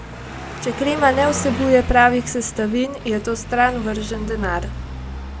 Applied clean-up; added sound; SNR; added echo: none; Car passing by; 9 dB; none.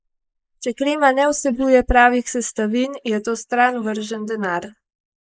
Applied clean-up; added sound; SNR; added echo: neural mask model Resemble Enhance denoiser.